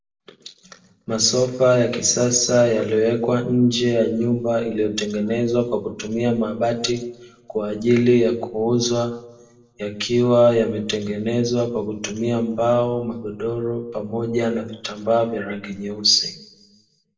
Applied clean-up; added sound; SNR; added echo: none; none; none; reverberation time 0.6 s.